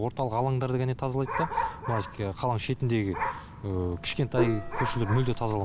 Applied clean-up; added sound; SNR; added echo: none; Gong; 3 dB; none.